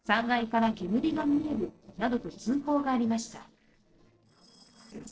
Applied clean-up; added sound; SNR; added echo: neural separator model SepFormer DNS4.